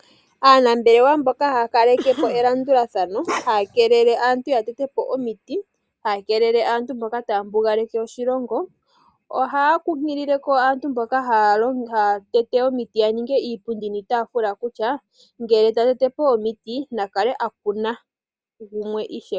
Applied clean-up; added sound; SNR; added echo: none; Cough + Bark; 10 dB; none.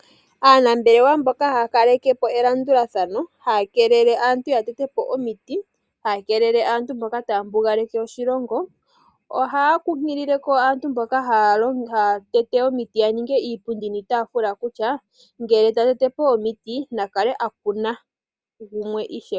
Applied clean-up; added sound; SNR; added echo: none; none; none; none.